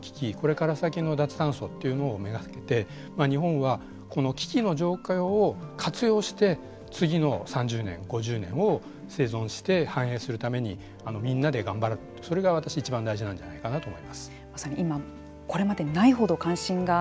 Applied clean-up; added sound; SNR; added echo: none; none; none; none.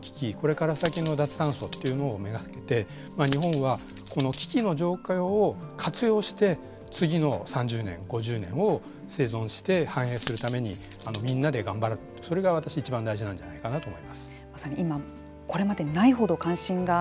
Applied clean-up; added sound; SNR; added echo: none; Coin (dropping); 4 dB; none.